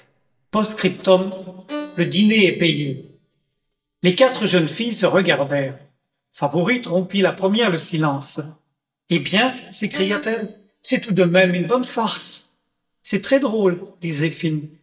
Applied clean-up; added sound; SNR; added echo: neural mask model DeepFilterNet 3.